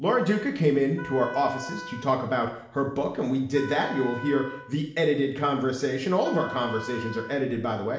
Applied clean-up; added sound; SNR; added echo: none; Wind instrument, woodwind instrument; 15 dB; reverberation time 0.7 s.